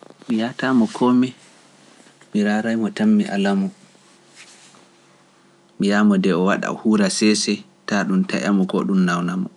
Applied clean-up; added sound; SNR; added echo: none; none; none; none.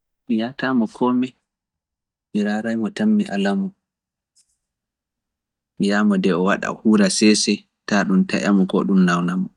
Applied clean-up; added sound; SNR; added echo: neural mask model DeepFilterNet 3.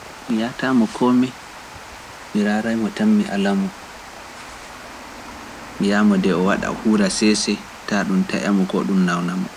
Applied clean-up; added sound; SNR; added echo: none; Water; 16 dB; none.